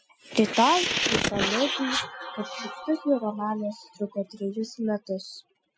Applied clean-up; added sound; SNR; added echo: classical method Wiener filter.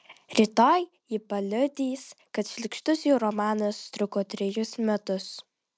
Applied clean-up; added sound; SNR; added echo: none; none; none; none.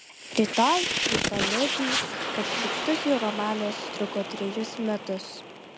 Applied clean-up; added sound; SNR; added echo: none; Fire; 2 dB; none.